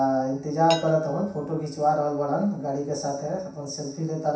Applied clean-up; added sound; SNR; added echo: none; Dishes, pots, and pans; 18 dB; reverberation time 0.7 s.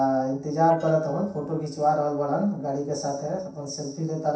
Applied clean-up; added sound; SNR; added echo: neural separator model SepFormer DNS4.